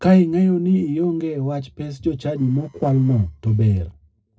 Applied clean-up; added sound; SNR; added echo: neural separator model SepFormer DNS4.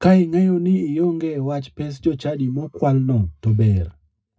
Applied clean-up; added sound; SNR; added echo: neural mask model DeepFilterNet 3.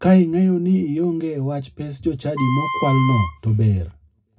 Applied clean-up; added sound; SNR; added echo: none; Wind instrument, woodwind instrument; 8 dB; reverberation time 0.2 s.